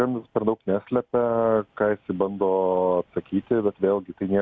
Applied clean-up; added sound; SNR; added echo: none; none; none; none.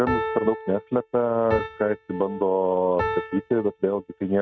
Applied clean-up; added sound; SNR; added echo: neural mask model RNNoise.